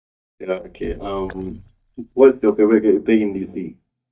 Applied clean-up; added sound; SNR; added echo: neural mask model DeepFilterNet 3.